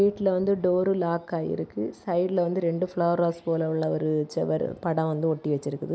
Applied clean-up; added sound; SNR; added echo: none; none; none; none.